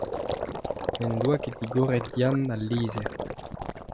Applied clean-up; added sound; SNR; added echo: none; Gurgling; 5 dB; none.